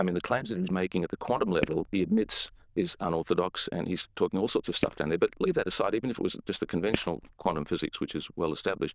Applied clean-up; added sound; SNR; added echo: neural diffusion model UNIVERSE++.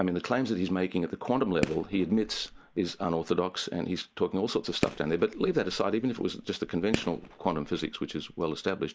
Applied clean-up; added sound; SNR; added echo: none; Fireworks; 11 dB; none.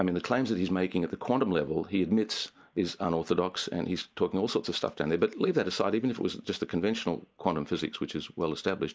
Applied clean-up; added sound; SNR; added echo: none; none; none; none.